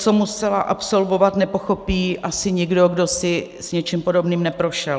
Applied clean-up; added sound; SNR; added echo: none; none; none; none.